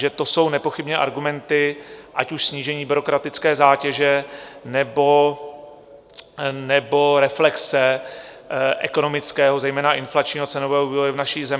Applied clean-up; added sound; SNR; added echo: none; none; none; none.